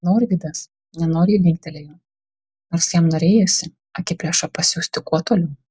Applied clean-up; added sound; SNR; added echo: none; none; none; none.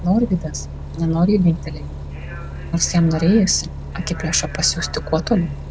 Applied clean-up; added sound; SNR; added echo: none; Bus; 10 dB; none.